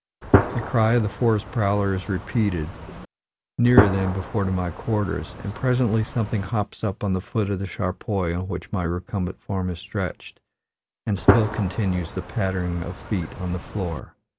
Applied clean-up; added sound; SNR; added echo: none; Gunshot, gunfire; 2 dB; none.